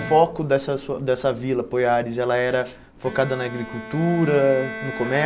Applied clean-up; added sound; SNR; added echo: none; Bowed string instrument; 14 dB; none.